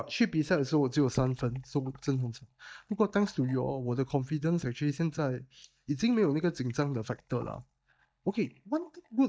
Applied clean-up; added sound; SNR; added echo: neural mask model DeepFilterNet 3.